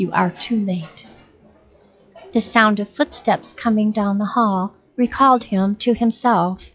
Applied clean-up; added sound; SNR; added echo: classical method log-MMSE.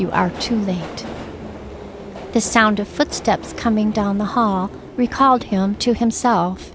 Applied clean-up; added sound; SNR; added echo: none; Subway, metro, underground; 13 dB; none.